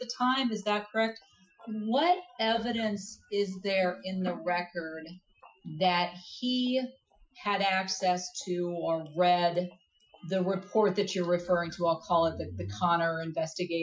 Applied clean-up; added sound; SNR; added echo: classical method Wiener filter.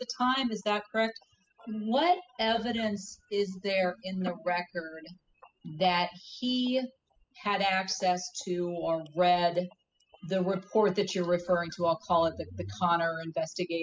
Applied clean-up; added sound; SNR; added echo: classical method spectral subtraction.